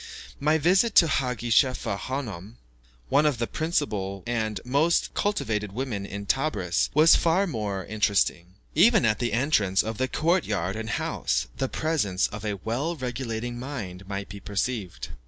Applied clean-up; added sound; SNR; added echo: none; none; none; none.